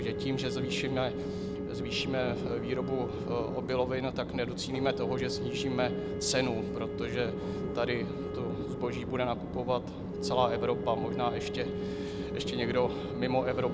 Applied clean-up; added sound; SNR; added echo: none; Train + Wind instrument, woodwind instrument; 1 dB; none.